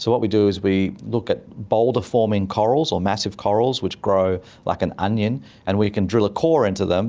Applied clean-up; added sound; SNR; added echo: none; none; none; none.